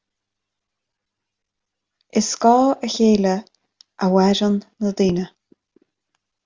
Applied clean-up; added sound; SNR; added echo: none; none; none; none.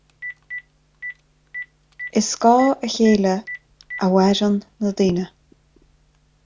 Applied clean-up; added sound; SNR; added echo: none; Telephone; 17 dB; none.